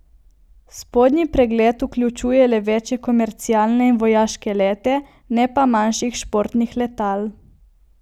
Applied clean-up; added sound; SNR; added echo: none; none; none; none.